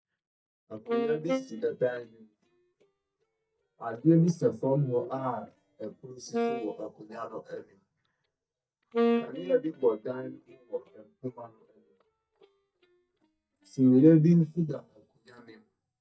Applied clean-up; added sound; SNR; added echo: neural mask model DeepFilterNet 3.